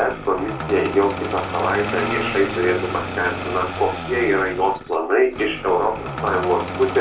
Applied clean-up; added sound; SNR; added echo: none; Engine starting; 7 dB; reverberation time 0.2 s.